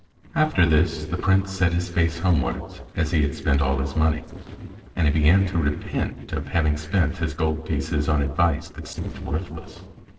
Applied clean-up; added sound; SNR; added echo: neural separator model SepFormer DNS4.